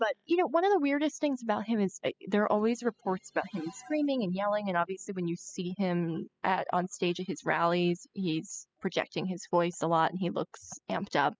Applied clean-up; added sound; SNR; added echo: classical method spectral subtraction.